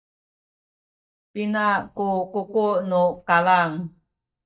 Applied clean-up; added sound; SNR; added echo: neural mask model DeepFilterNet 3.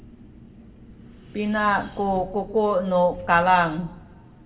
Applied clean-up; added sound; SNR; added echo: none; Wind; 19 dB; reverberation time 0.6 s.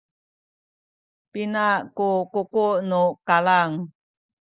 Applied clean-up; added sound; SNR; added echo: none; none; none; none.